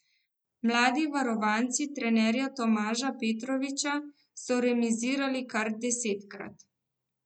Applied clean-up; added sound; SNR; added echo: none; none; none; none.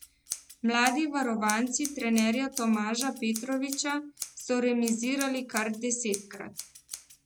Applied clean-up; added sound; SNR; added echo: none; Scissors; 13 dB; none.